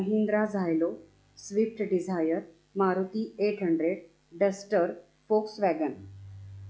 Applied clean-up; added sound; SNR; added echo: classical method log-MMSE.